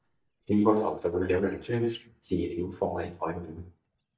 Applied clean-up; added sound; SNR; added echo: neural mask model DeepFilterNet 3.